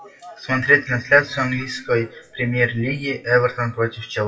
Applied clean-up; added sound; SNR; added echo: classical method WPE with log-MMSE.